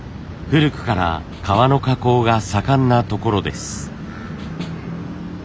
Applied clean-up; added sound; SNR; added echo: none; Snare drum; 17 dB; none.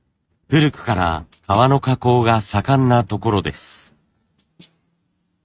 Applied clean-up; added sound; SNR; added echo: neural mask model RNNoise.